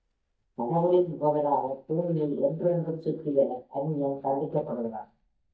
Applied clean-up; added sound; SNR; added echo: neural mask model DeepFilterNet 3.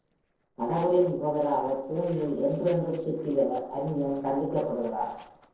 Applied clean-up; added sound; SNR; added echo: neural separator model SepFormer DNS4.